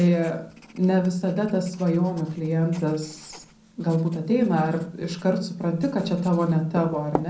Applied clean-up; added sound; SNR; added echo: none; Writing; 17 dB; reverberation time 0.5 s.